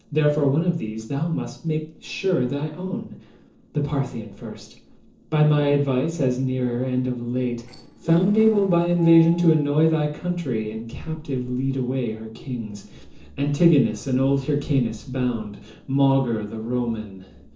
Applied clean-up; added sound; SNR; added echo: neural separator model SepFormer DNS4.